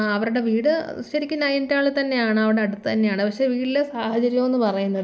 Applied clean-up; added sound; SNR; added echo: none; none; none; none.